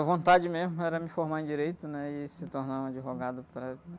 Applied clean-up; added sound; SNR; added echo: none; Alarm; 20 dB; none.